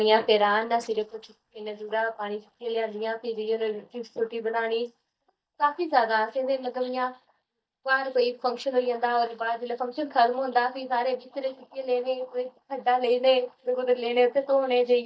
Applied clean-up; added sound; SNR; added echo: neural mask model DeepFilterNet 3.